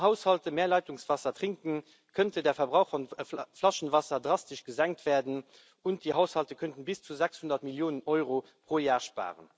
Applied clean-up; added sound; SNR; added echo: none; none; none; none.